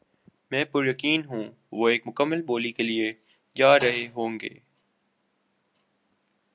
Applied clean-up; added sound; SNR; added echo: none; Hi-hat; 11 dB; none.